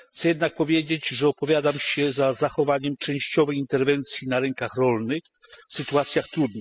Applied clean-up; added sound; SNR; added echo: classical method spectral subtraction.